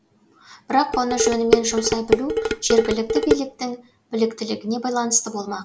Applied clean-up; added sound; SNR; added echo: none; Dishes, pots, and pans; -2 dB; none.